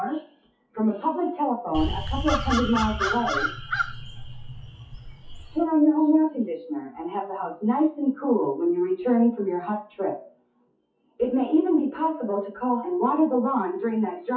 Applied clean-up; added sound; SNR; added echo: classical method WPE with log-MMSE.